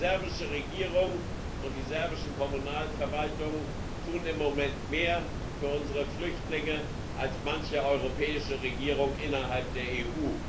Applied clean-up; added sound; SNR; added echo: none; Water; 3 dB; reverberation time 0.3 s.